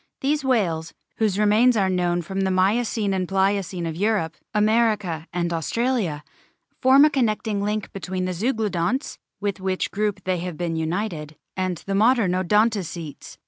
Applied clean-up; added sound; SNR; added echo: none; none; none; none.